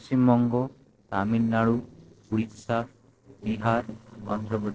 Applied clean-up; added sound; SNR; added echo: neural separator model SepFormer DNS4.